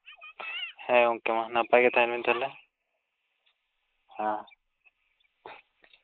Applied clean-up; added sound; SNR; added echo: neural mask model Resemble Enhance denoiser.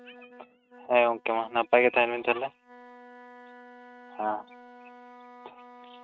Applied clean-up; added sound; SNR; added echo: neural mask model RNNoise.